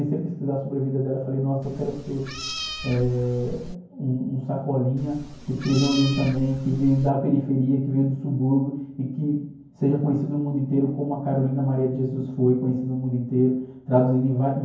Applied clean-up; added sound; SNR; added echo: none; Meow; 12 dB; reverberation time 0.9 s.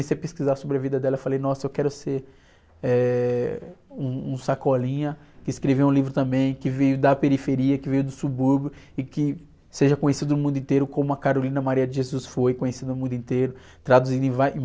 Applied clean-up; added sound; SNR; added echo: none; none; none; none.